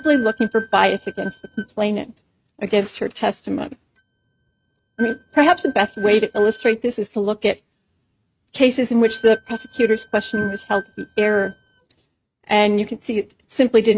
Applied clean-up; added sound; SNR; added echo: neural mask model RNNoise.